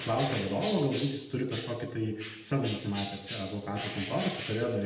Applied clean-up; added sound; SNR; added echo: none; Bird; 11 dB; reverberation time 0.8 s.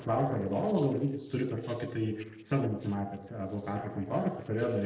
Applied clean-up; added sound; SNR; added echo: neural separator model SepFormer DNS4.